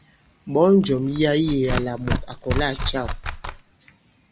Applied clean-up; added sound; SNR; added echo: none; Tearing; 5 dB; none.